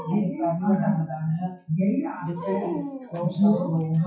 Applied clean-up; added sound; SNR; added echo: classical method WPE with log-MMSE.